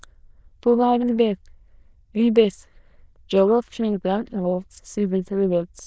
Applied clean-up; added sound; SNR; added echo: neural diffusion model UNIVERSE++.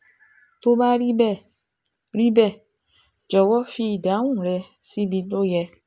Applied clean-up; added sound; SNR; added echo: none; none; none; none.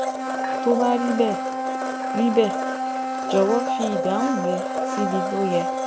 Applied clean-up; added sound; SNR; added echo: none; Domestic sounds, home sounds; 1 dB; none.